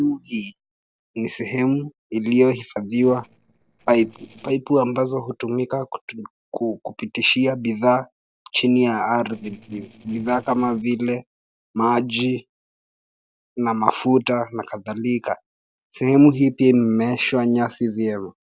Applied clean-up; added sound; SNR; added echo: neural separator model SepFormer DNS4.